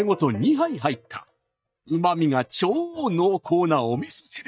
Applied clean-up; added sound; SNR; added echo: neural mask model DeepFilterNet 3.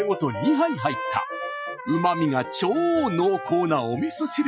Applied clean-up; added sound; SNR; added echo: classical method Wiener filter.